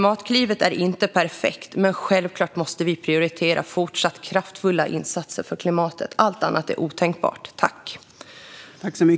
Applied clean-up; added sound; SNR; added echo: none; none; none; none.